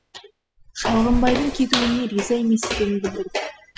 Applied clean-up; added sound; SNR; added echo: classical method spectral subtraction.